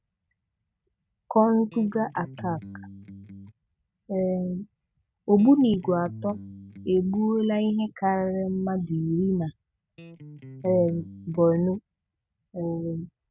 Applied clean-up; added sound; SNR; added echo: none; Electric guitar; 15 dB; none.